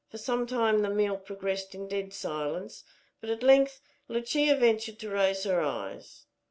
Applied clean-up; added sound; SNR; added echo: none; none; none; none.